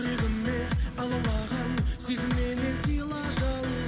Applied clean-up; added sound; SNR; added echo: none; Strum; 17 dB; reverberation time 1.0 s.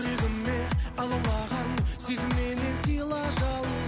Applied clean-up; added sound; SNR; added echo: none; none; none; none.